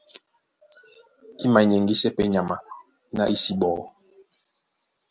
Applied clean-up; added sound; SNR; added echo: none; none; none; none.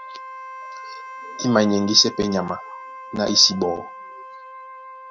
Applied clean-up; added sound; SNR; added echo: none; Wind instrument, woodwind instrument; 14 dB; none.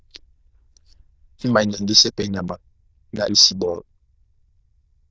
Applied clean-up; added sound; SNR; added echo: neural diffusion model UNIVERSE++.